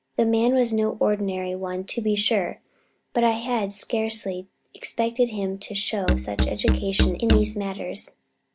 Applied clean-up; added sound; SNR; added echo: none; Musical instrument; -1 dB; none.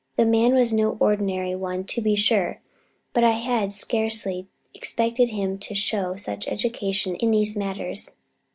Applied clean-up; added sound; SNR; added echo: none; none; none; none.